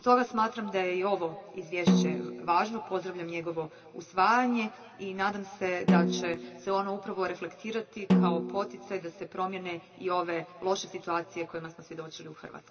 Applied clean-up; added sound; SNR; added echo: none; Snare drum; -1 dB; reverberation time 2.7 s.